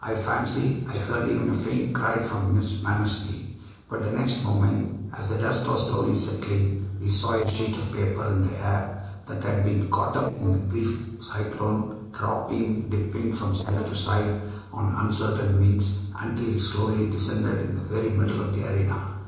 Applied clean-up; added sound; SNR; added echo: neural separator model SepFormer DNS4.